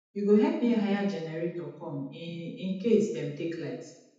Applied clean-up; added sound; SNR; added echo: none; none; none; reverberation time 0.8 s.